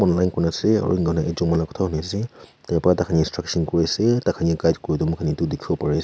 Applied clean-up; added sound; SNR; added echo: none; none; none; none.